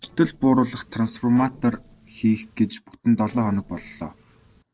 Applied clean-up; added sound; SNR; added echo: neural separator model SepFormer DNS4.